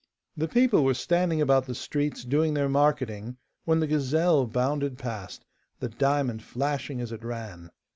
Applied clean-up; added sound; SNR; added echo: none; none; none; none.